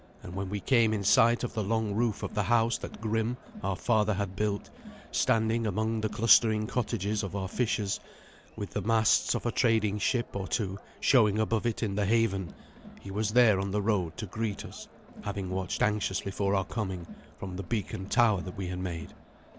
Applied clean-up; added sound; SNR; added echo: none; Crowd; 19 dB; none.